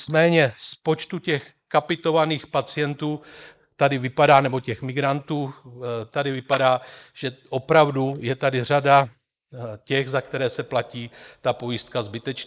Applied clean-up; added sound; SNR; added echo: neural mask model Resemble Enhance denoiser.